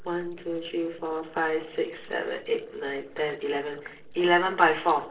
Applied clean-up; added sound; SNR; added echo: neural separator model SepFormer DNS4.